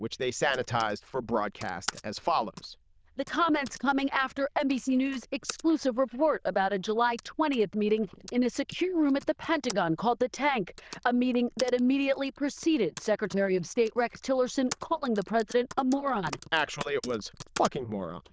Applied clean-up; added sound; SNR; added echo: neural diffusion model UNIVERSE++.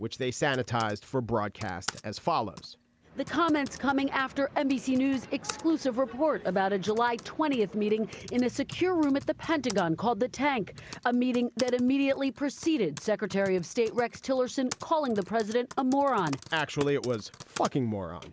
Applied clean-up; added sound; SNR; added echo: none; Typing; 19 dB; none.